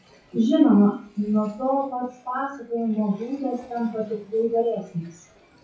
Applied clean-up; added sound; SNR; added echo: classical method WPE with log-MMSE.